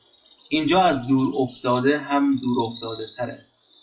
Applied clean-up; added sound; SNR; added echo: classical method WPE with log-MMSE.